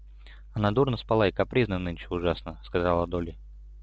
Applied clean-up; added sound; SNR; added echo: none; none; none; none.